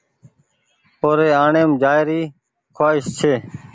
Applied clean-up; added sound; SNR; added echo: none; none; none; none.